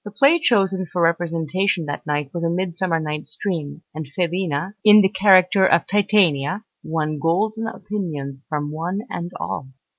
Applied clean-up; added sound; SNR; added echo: none; none; none; none.